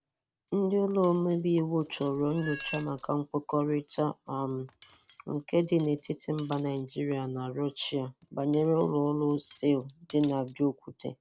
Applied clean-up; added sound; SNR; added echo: none; Cutlery, silverware + Meow; 19 dB; none.